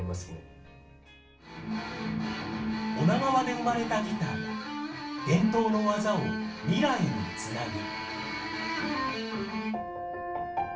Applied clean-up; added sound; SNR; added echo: none; none; none; reverberation time 0.3 s.